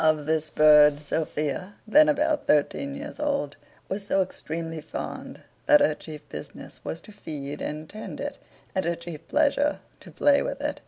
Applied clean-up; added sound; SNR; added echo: none; none; none; none.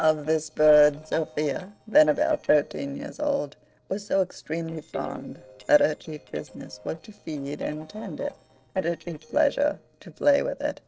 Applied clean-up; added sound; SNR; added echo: neural separator model SepFormer DNS4.